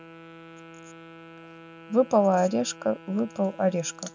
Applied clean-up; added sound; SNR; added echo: none; Wind instrument, woodwind instrument; 19 dB; none.